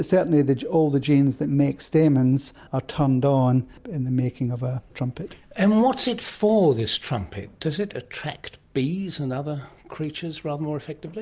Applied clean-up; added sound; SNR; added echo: none; none; none; none.